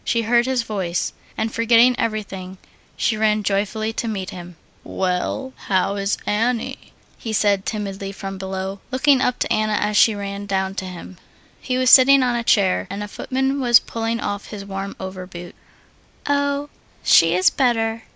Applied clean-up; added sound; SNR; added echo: none; none; none; none.